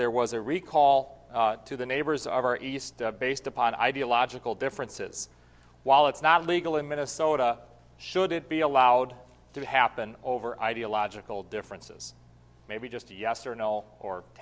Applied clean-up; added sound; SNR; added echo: none; none; none; none.